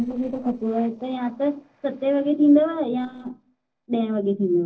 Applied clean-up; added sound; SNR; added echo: neural separator model SepFormer DNS4.